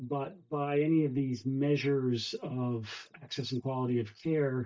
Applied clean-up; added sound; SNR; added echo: neural mask model DeepFilterNet 3.